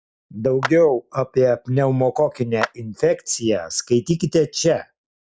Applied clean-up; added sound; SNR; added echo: none; Clapping; 14 dB; none.